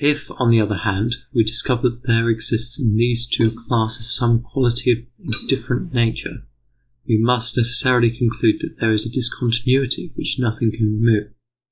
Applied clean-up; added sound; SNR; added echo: neural mask model Resemble Enhance denoiser.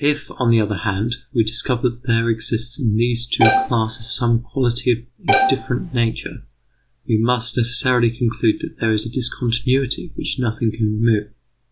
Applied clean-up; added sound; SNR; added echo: none; Bowed string instrument; 0 dB; none.